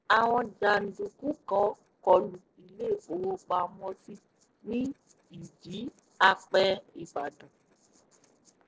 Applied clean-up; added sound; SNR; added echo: neural separator model SepFormer DNS4.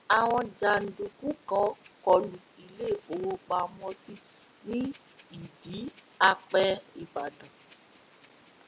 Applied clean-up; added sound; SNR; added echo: none; Breathing; 13 dB; none.